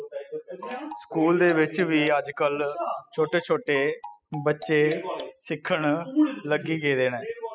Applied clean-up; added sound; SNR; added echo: classical method spectral subtraction.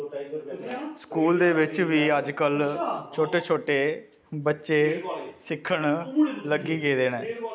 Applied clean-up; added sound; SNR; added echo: none; none; none; none.